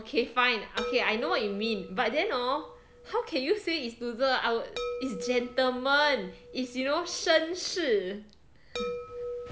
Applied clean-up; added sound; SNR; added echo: none; Chime; 11 dB; none.